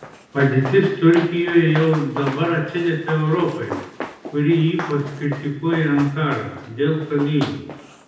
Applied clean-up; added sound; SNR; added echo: none; Run; 14 dB; reverberation time 0.9 s.